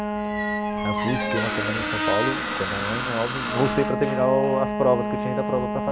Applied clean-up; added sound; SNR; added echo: none; Squeak + Wind instrument, woodwind instrument; 0 dB; none.